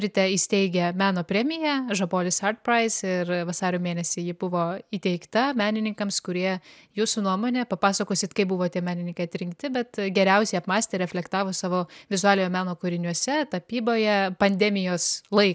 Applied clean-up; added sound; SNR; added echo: none; none; none; none.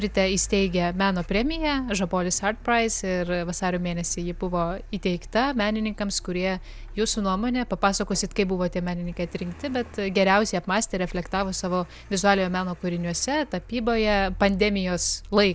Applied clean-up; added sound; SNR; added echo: none; Car; 14 dB; none.